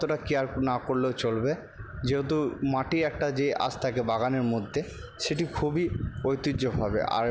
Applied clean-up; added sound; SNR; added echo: none; none; none; none.